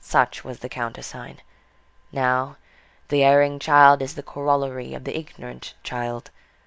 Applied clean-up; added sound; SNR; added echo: none; none; none; none.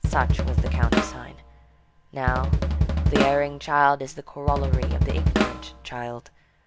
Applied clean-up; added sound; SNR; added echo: none; Drum kit; -3 dB; none.